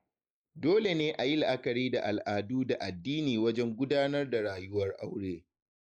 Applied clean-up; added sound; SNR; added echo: neural mask model Resemble Enhance denoiser.